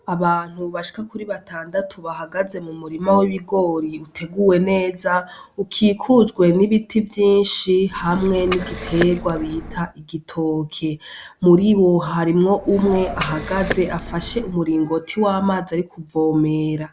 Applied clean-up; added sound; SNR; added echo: none; Liquid; 10 dB; none.